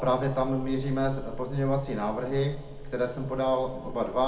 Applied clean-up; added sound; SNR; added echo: none; Telephone; 10 dB; reverberation time 0.4 s.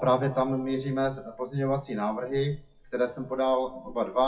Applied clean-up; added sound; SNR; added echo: classical method WPE with log-MMSE.